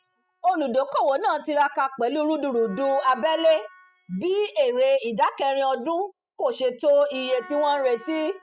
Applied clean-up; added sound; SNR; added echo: classical method spectral subtraction.